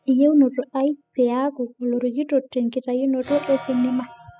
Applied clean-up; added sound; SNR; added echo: classical method spectral subtraction.